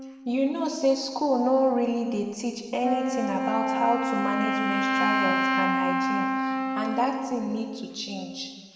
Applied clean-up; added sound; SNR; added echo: none; Wind instrument, woodwind instrument; 1 dB; reverberation time 1.5 s.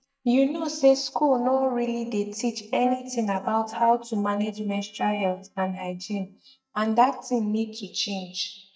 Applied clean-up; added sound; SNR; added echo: neural mask model DeepFilterNet 3.